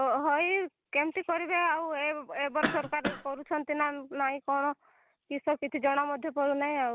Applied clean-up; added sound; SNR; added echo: none; Cough; 5 dB; none.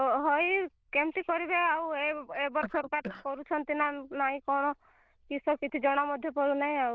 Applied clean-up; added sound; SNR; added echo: neural diffusion model UNIVERSE++.